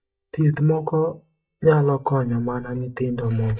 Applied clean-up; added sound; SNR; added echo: neural mask model DeepFilterNet 3.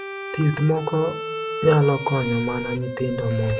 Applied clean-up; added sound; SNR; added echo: none; Bowed string instrument; 8 dB; reverberation time 0.4 s.